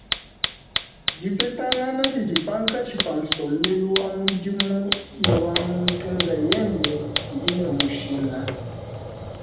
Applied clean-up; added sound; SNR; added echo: none; Fire; 2 dB; reverberation time 0.8 s.